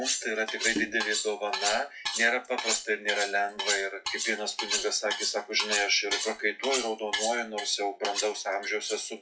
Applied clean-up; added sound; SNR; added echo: classical method WPE with log-MMSE.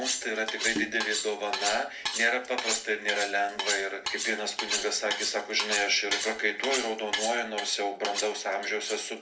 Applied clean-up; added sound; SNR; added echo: none; Cutlery, silverware; 4 dB; reverberation time 0.3 s.